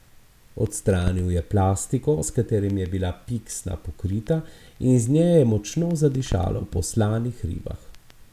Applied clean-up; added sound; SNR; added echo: none; Crackle; 18 dB; none.